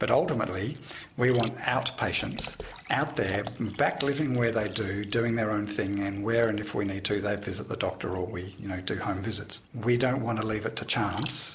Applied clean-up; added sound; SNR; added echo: none; Liquid; 19 dB; none.